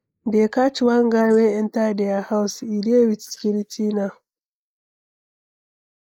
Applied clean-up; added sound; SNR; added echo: neural mask model Resemble Enhance denoiser.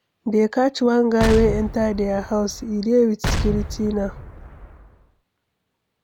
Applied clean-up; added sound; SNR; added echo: none; Explosion; 6 dB; none.